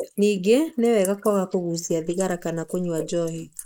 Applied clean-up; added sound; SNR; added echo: neural mask model Resemble Enhance denoiser.